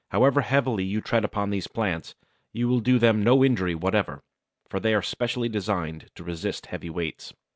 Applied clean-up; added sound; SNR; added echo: none; none; none; none.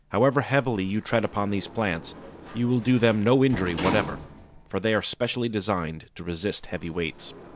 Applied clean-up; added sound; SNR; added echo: none; Sliding door; 13 dB; none.